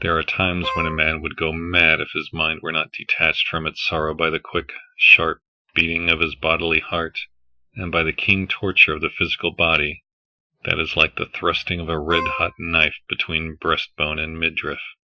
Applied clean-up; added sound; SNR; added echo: classical method Wiener filter.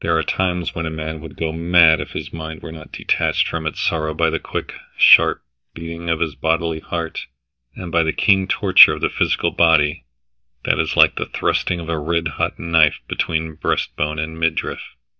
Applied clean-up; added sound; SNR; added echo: neural mask model DeepFilterNet 3.